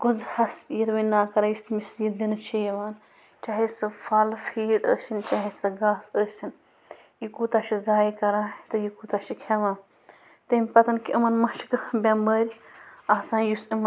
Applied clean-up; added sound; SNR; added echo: none; none; none; none.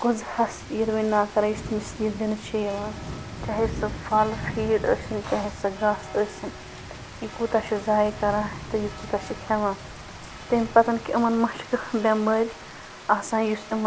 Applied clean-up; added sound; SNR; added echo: none; Rain; 12 dB; none.